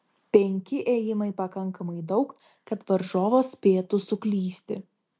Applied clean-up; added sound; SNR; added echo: none; none; none; none.